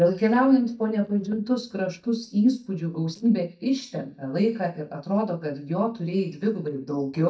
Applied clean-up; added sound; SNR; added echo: neural mask model DeepFilterNet 3.